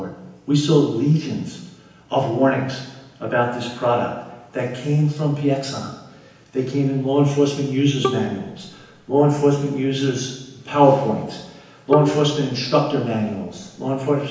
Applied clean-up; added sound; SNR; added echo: none; Bowed string instrument; 10 dB; reverberation time 0.9 s.